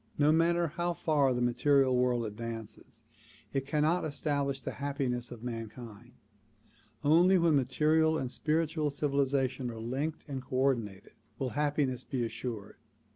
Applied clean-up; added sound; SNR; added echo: none; none; none; none.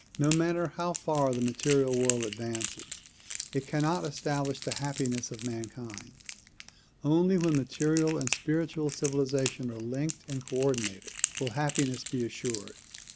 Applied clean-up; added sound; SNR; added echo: none; Crackle; 9 dB; none.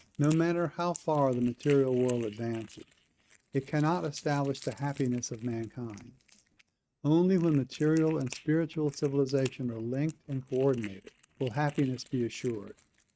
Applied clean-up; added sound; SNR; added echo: neural mask model RNNoise.